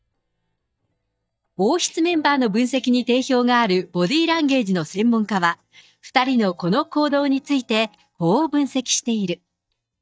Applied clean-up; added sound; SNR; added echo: neural mask model DeepFilterNet 3.